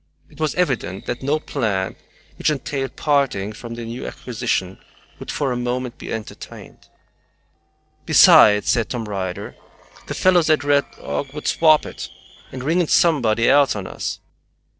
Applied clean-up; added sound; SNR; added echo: neural separator model SepFormer DNS4.